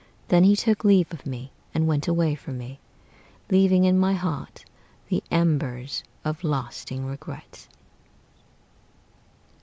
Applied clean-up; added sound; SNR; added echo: none; none; none; none.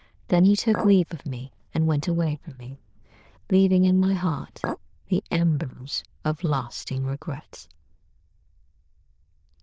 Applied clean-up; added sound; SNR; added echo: neural diffusion model UNIVERSE++.